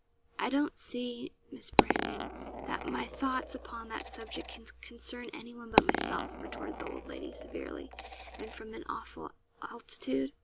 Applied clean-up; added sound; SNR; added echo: none; Coin (dropping); -3 dB; none.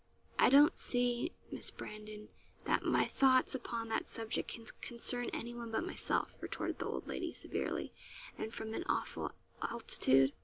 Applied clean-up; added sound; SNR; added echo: none; none; none; none.